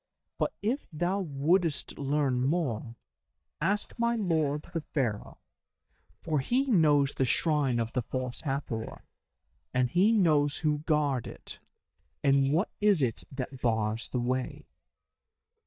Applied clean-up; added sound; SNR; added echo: neural mask model DeepFilterNet 3.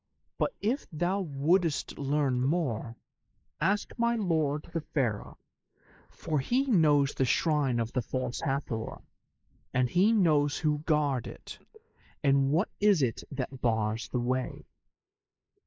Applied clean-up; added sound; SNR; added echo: neural mask model Resemble Enhance denoiser.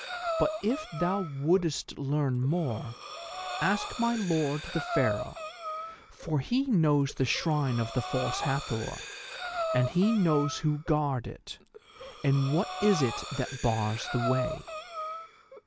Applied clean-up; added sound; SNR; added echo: none; Breathing; 8 dB; none.